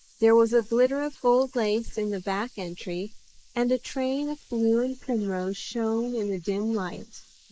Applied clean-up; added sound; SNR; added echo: neural mask model Resemble Enhance denoiser.